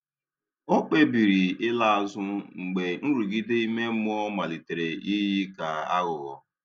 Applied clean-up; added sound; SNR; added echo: none; none; none; none.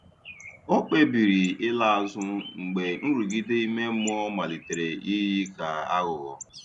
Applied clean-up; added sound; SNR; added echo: none; Bird; 19 dB; none.